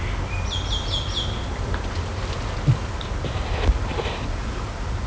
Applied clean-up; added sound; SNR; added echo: none; Waves, surf; 15 dB; none.